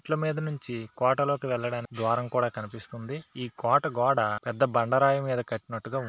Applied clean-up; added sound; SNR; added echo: none; none; none; none.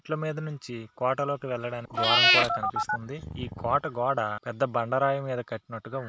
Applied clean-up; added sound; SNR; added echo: none; Telephone + Meow / Purr; -2 dB; none.